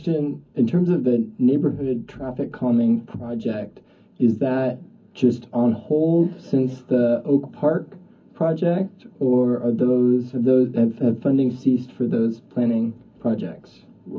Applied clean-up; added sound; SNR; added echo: none; none; none; reverberation time 0.4 s.